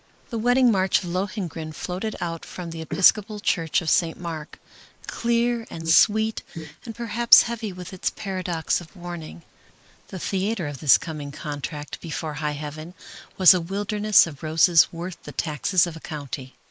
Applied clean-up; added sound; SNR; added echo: neural mask model Resemble Enhance denoiser.